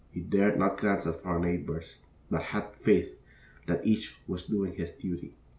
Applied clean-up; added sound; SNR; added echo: none; none; none; none.